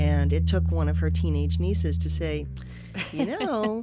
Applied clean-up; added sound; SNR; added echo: none; Bass guitar; -5 dB; none.